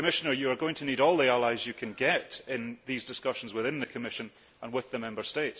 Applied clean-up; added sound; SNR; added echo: none; none; none; none.